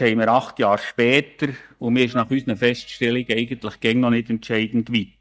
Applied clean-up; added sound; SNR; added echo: neural mask model DeepFilterNet 3.